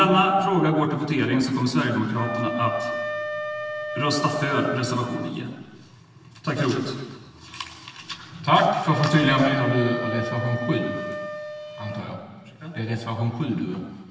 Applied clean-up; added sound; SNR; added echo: none; Wind instrument, woodwind instrument; 9 dB; reverberation time 1.4 s.